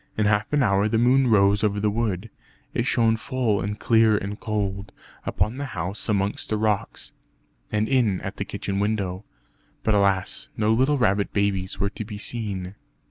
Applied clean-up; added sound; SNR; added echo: none; none; none; none.